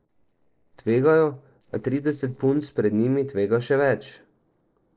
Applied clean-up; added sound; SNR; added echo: neural separator model SepFormer DNS4.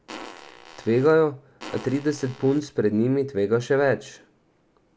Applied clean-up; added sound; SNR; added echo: none; Fart; 18 dB; none.